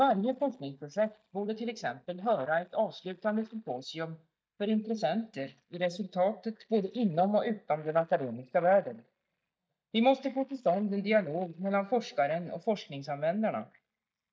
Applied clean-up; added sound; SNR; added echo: neural mask model DeepFilterNet 3.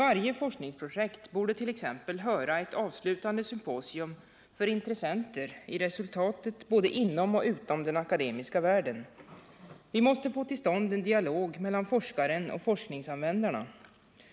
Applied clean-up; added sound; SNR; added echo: none; none; none; none.